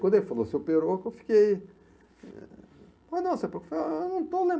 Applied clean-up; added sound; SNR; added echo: none; none; none; reverberation time 0.3 s.